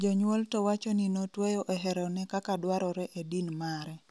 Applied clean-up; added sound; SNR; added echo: none; none; none; none.